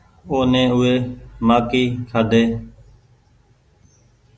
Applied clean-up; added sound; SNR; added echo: none; none; none; none.